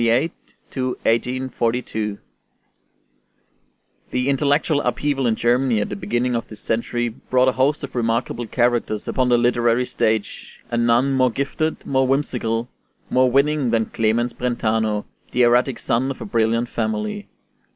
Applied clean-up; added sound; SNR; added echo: none; none; none; none.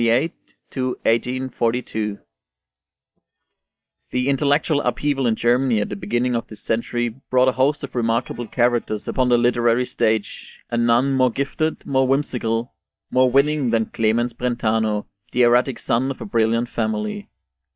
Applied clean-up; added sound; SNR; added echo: neural mask model DeepFilterNet 3.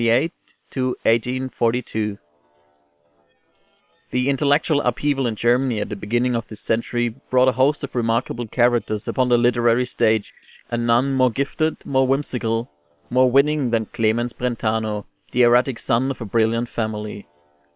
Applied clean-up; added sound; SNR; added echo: neural separator model SepFormer WHAM!.